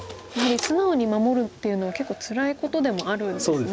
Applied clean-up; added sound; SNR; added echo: none; Cheering + Bowed string instrument; 18 dB; none.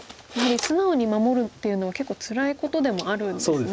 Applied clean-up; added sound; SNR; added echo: none; none; none; none.